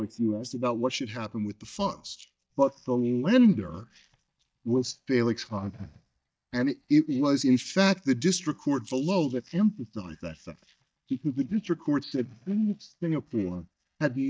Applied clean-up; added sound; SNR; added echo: neural mask model DeepFilterNet 3.